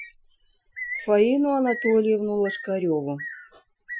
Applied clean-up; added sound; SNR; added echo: classical method Wiener filter.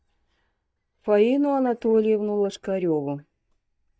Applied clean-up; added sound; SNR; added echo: neural mask model DeepFilterNet 3.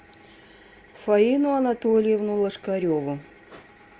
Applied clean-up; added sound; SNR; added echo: none; none; none; none.